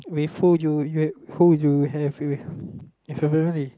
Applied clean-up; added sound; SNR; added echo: none; none; none; none.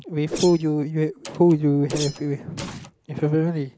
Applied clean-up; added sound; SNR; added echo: none; Whoosh, swoosh, swish + Door; 14 dB; none.